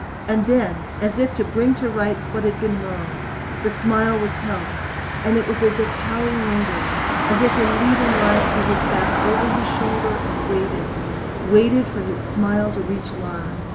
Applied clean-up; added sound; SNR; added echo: none; Motor vehicle (road); 2 dB; none.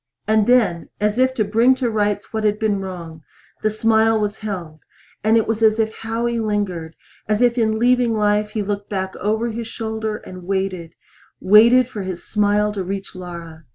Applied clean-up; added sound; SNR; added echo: none; none; none; none.